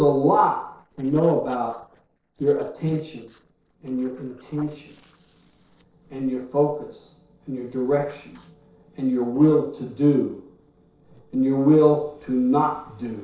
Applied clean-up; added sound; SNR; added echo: neural separator model SepFormer DNS4.